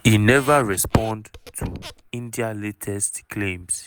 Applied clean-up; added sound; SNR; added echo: none; Squeak; 19 dB; none.